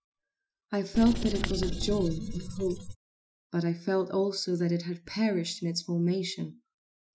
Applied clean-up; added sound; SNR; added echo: classical method Wiener filter.